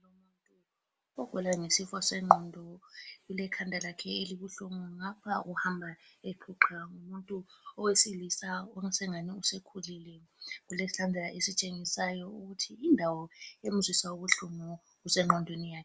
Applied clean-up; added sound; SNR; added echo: none; none; none; none.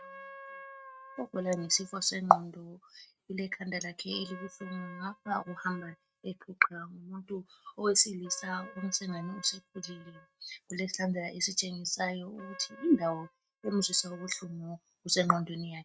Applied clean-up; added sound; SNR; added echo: neural mask model RNNoise.